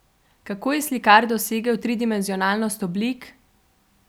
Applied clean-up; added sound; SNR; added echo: none; none; none; none.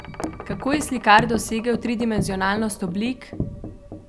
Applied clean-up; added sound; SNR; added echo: none; Wind chime; 9 dB; none.